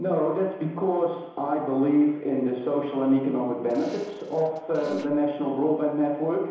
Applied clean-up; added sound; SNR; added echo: none; Fart; 14 dB; reverberation time 1.0 s.